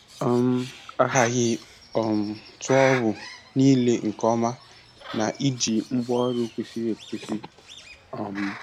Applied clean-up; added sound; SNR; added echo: none; Bird; 14 dB; none.